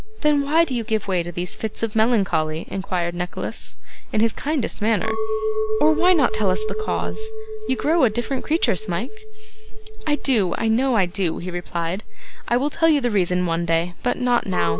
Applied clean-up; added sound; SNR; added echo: none; Chink, clink; 14 dB; none.